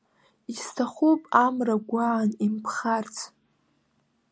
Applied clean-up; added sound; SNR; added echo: none; none; none; none.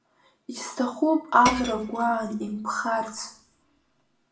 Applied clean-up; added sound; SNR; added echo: none; Shatter / Crushing; 12 dB; reverberation time 0.4 s.